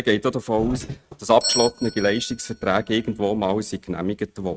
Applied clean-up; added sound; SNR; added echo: neural mask model RNNoise.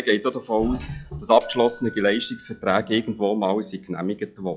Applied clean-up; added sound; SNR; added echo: classical method log-MMSE.